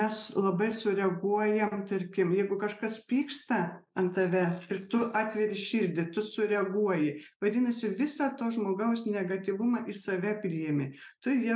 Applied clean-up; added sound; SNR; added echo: neural mask model Resemble Enhance denoiser.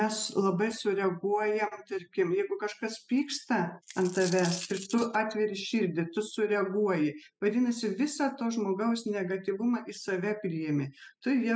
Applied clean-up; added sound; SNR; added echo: classical method spectral subtraction.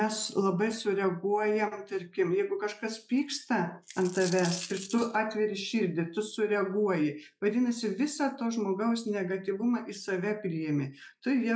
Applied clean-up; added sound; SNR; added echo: classical method log-MMSE.